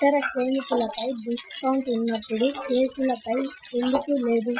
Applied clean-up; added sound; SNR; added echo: classical method Wiener filter.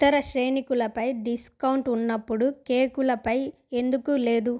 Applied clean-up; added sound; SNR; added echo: none; none; none; none.